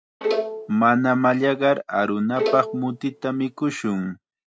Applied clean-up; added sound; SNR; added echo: none; Bowed string instrument; 6 dB; none.